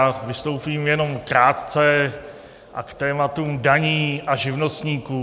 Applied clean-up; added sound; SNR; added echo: none; none; none; none.